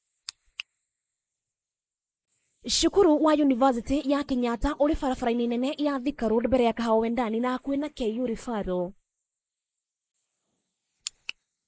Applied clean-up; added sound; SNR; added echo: neural mask model Resemble Enhance denoiser.